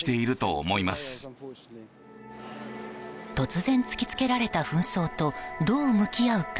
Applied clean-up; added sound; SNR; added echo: none; none; none; none.